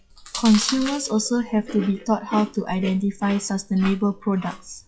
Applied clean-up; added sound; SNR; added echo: classical method WPE with log-MMSE.